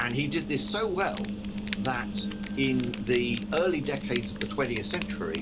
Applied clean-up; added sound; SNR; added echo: none; Fire; 12 dB; none.